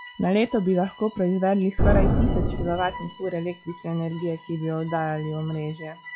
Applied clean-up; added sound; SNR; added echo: classical method log-MMSE.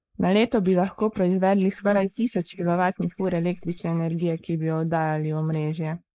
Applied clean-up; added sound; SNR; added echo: neural mask model Resemble Enhance denoiser.